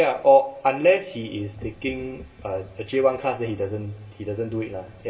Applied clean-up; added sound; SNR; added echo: none; none; none; reverberation time 1.1 s.